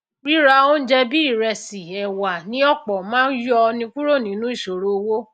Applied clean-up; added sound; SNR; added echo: none; none; none; none.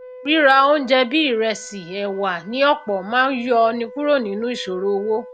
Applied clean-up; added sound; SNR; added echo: none; Wind instrument, woodwind instrument; 20 dB; none.